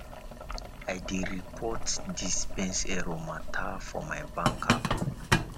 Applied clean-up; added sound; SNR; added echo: none; Boiling; -3 dB; none.